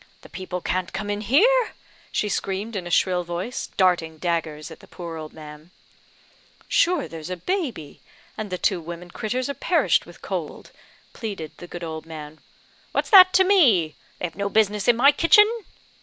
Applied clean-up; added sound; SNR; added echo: none; none; none; none.